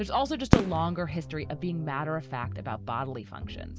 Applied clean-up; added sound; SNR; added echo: none; Fireworks; 1 dB; none.